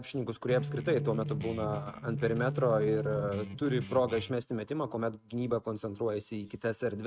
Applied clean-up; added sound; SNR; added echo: neural mask model RNNoise.